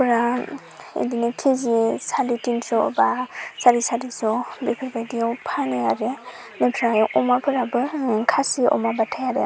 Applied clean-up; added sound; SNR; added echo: none; none; none; none.